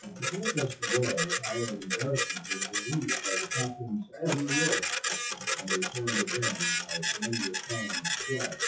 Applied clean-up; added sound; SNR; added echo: classical method WPE with log-MMSE.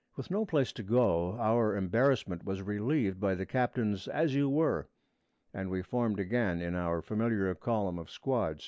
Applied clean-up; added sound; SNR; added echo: none; none; none; none.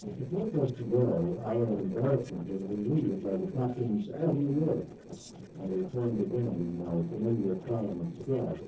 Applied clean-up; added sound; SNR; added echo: neural separator model SepFormer DNS4.